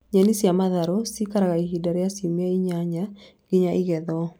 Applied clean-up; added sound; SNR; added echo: none; none; none; none.